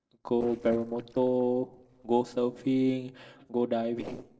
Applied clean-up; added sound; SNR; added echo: neural separator model SepFormer DNS4.